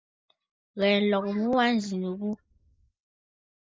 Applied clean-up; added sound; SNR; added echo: neural mask model Resemble Enhance denoiser.